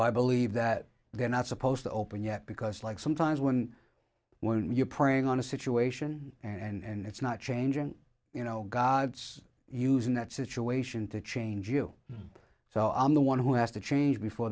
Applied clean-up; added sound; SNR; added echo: none; none; none; none.